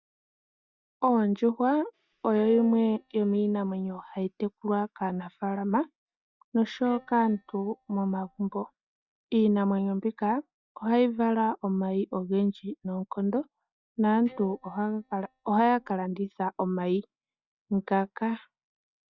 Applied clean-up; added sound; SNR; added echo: neural mask model DeepFilterNet 3.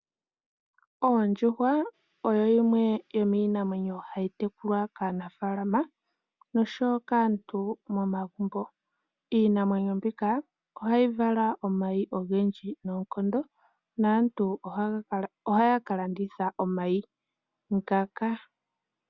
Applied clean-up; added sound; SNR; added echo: none; none; none; none.